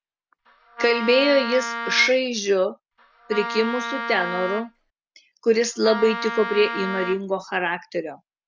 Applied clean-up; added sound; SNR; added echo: none; Wind instrument, woodwind instrument; 7 dB; none.